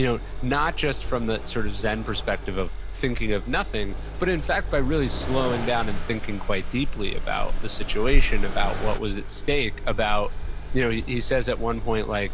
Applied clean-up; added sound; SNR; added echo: none; Accelerating, revving, vroom; -2 dB; none.